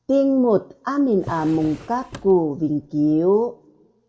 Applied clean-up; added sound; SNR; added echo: none; Drawer open or close; 19 dB; reverberation time 0.5 s.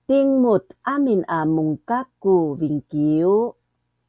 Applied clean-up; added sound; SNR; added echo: none; none; none; none.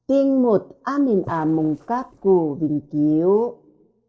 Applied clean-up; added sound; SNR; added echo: neural separator model SepFormer DNS4.